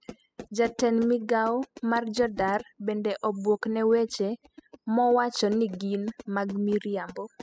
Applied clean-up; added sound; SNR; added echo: classical method spectral subtraction.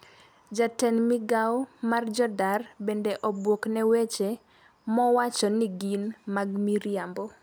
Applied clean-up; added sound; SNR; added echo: none; none; none; none.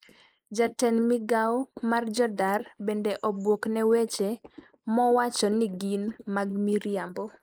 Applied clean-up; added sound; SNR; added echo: neural mask model Resemble Enhance denoiser.